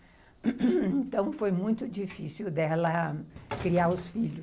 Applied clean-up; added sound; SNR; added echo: none; Sliding door / Train; 18 dB; none.